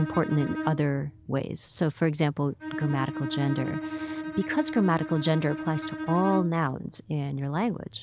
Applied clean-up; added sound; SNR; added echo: none; Bowed string instrument; 8 dB; none.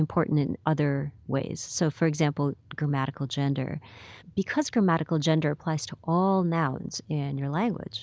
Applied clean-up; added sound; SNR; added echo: none; none; none; none.